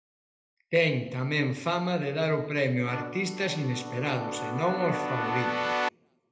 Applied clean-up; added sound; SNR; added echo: none; Keyboard (musical); 3 dB; reverberation time 0.8 s.